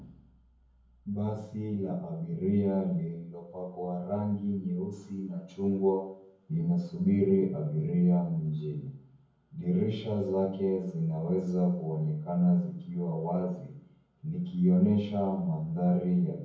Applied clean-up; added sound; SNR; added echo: none; none; none; reverberation time 0.9 s.